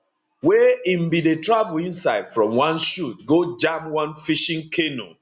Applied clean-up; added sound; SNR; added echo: none; none; none; none.